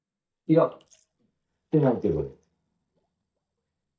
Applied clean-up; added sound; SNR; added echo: neural mask model DeepFilterNet 3.